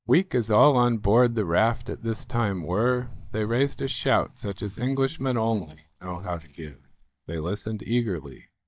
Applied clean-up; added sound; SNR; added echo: neural mask model DeepFilterNet 3.